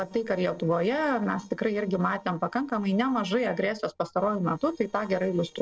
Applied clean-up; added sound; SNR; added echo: neural separator model SepFormer DNS4.